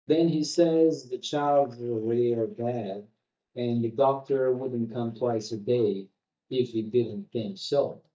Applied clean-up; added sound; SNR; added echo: neural mask model DeepFilterNet 3.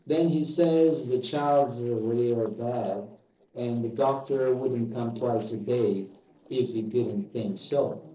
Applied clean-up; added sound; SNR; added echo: neural separator model SepFormer DNS4.